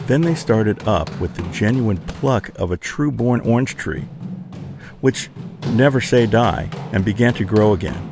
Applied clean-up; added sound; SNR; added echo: none; Run; 13 dB; none.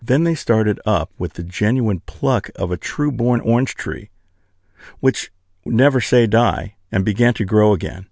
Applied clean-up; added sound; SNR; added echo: none; none; none; none.